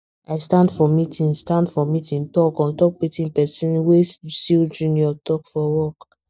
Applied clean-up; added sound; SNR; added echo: neural mask model DeepFilterNet 3.